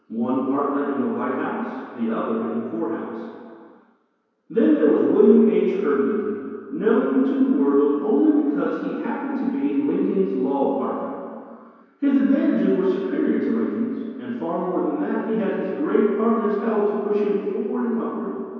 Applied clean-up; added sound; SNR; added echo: none; none; none; reverberation time 2.2 s.